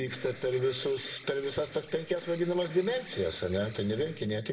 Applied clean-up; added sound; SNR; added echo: none; Alarm; 18 dB; reverberation time 0.9 s.